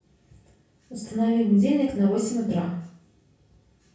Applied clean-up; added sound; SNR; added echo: none; none; none; reverberation time 0.5 s.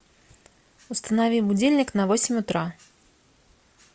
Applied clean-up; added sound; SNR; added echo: none; none; none; none.